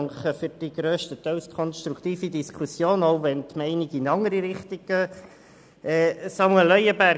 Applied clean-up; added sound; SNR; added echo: none; none; none; none.